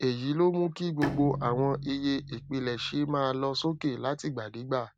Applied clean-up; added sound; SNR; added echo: none; Bowed string instrument; 11 dB; none.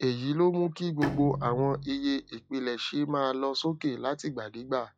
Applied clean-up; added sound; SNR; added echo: classical method log-MMSE.